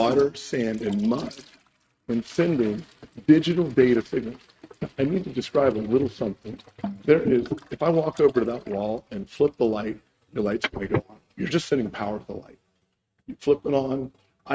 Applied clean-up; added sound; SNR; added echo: neural mask model RNNoise.